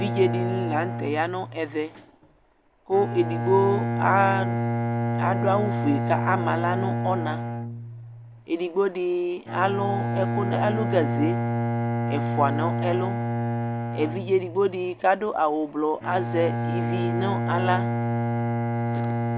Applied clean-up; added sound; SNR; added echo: none; Bowed string instrument; 1 dB; none.